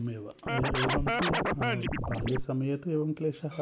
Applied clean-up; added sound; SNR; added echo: none; Scratching (performance technique); -2 dB; none.